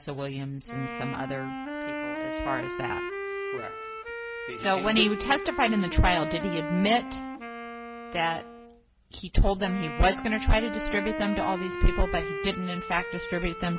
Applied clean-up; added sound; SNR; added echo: none; Wind instrument, woodwind instrument; 7 dB; none.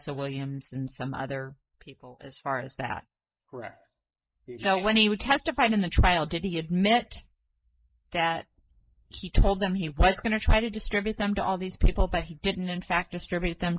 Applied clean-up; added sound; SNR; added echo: neural mask model Resemble Enhance denoiser.